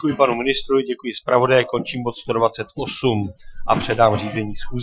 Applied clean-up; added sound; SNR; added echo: classical method Wiener filter.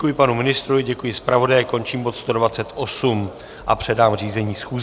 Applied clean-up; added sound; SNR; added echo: none; none; none; none.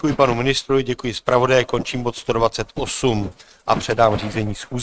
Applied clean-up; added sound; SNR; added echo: neural mask model RNNoise.